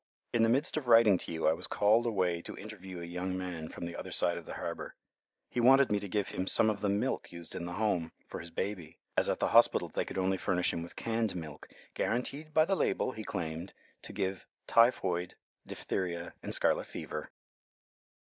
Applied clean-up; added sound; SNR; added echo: none; none; none; none.